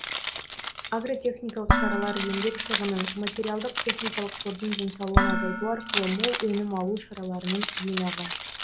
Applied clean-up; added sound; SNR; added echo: none; Dishes, pots, and pans + Keys jangling; -3 dB; none.